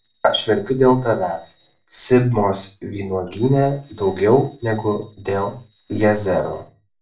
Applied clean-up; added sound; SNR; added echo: neural separator model SepFormer DNS4.